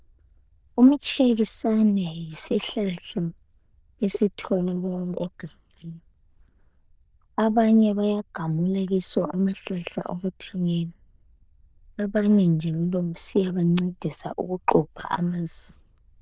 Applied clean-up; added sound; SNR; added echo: neural diffusion model UNIVERSE++.